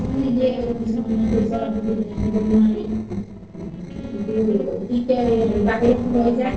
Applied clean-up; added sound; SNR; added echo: neural separator model SepFormer DNS4.